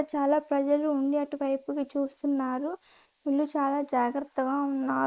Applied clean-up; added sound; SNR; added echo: neural mask model Resemble Enhance denoiser.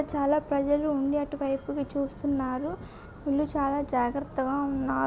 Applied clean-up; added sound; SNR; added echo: none; Thunder; 16 dB; none.